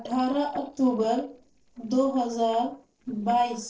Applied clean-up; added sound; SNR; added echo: neural separator model SepFormer DNS4.